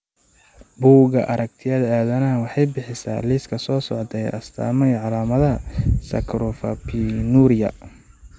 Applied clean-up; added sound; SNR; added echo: none; none; none; none.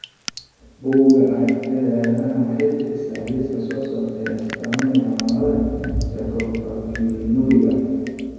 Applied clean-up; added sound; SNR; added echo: none; Drip; 18 dB; reverberation time 2.2 s.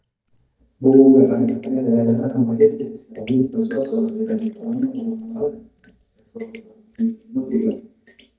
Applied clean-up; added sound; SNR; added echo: neural mask model DeepFilterNet 3.